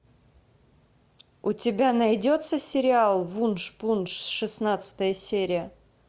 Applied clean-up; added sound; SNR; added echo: none; none; none; none.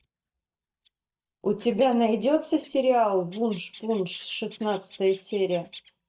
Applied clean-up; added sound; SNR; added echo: neural mask model DeepFilterNet 3.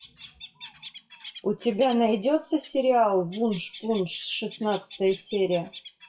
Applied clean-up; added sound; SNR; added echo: classical method WPE with log-MMSE.